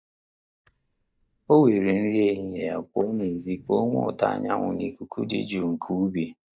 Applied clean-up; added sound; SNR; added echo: neural mask model DeepFilterNet 3.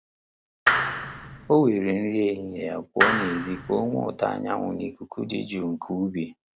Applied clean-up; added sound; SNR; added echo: none; Clapping; 0 dB; none.